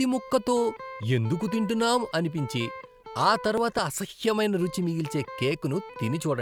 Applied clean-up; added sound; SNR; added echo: none; Electric guitar; 15 dB; none.